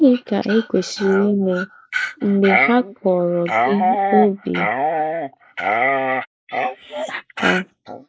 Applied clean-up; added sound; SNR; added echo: neural mask model Resemble Enhance denoiser.